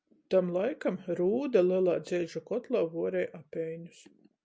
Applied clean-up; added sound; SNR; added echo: none; none; none; none.